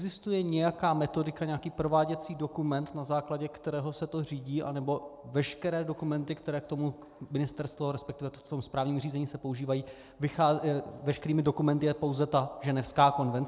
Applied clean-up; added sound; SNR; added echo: none; none; none; none.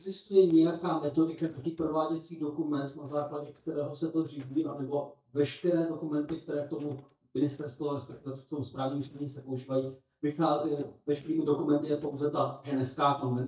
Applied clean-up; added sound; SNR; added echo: neural mask model DeepFilterNet 3.